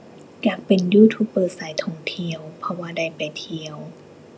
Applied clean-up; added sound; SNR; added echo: none; none; none; none.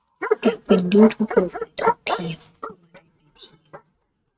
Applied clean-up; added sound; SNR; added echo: neural mask model RNNoise.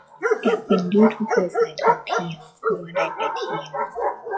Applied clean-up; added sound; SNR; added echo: classical method log-MMSE.